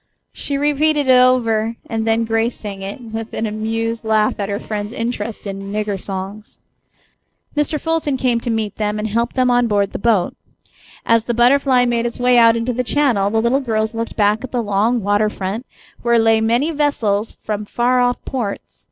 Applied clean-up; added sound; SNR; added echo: neural separator model SepFormer DNS4.